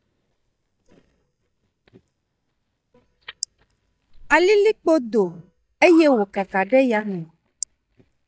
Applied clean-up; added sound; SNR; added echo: neural mask model DeepFilterNet 3.